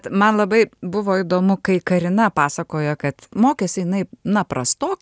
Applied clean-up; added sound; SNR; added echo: none; none; none; none.